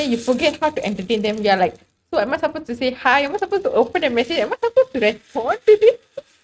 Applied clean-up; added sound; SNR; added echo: neural mask model RNNoise.